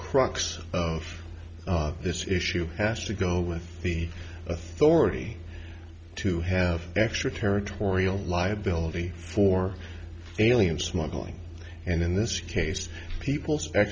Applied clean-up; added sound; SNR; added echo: none; none; none; none.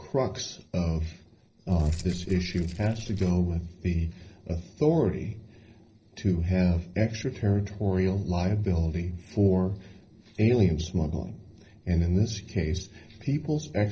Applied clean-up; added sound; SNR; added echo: neural separator model SepFormer DNS4.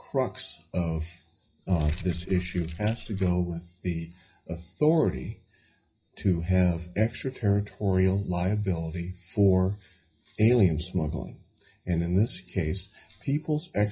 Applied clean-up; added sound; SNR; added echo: classical method WPE with log-MMSE.